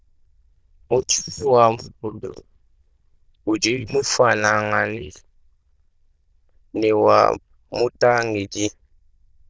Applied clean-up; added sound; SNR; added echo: neural diffusion model UNIVERSE++.